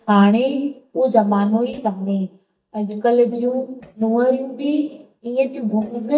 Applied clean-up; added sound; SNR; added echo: neural mask model DeepFilterNet 3.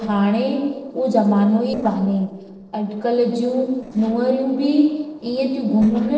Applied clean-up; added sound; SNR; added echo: neural separator model SepFormer DNS4.